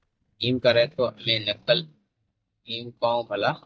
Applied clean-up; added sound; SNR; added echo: neural mask model DeepFilterNet 3.